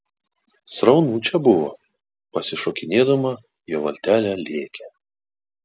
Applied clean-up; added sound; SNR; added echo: none; none; none; none.